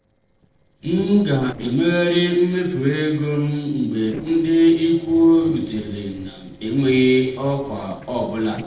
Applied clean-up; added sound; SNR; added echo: neural separator model SepFormer DNS4.